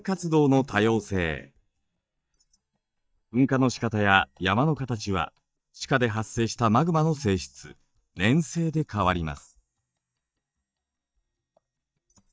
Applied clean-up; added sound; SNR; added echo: neural mask model DeepFilterNet 3.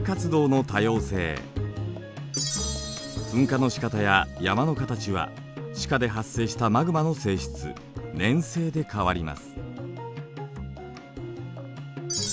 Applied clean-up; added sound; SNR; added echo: none; none; none; none.